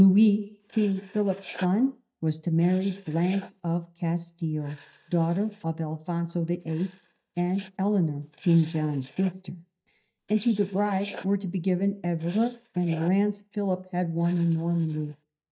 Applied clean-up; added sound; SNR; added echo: neural mask model DeepFilterNet 3.